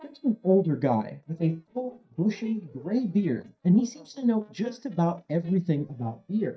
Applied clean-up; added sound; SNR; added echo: neural mask model DeepFilterNet 3.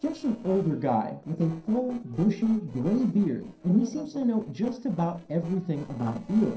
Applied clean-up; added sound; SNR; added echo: neural separator model SepFormer DNS4.